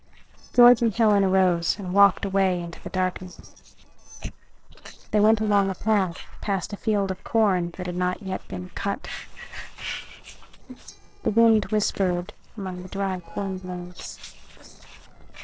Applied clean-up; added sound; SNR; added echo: neural separator model SepFormer DNS4.